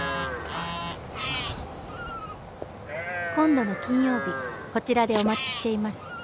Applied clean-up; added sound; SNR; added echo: none; Livestock, farm animals, working animals; 7 dB; none.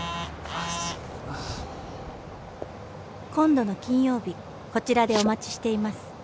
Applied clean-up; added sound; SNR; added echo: none; none; none; none.